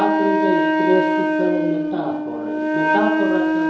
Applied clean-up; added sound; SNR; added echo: none; Wind instrument, woodwind instrument; -4 dB; reverberation time 2.6 s.